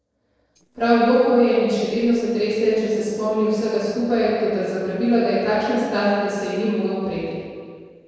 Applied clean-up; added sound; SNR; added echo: neural separator model SepFormer DNS4.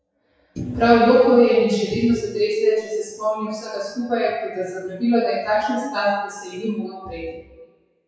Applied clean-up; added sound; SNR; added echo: classical method WPE with log-MMSE.